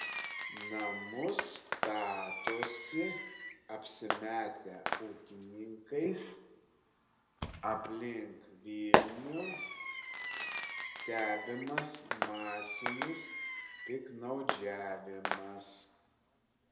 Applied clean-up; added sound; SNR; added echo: none; Fireworks; -1 dB; reverberation time 0.8 s.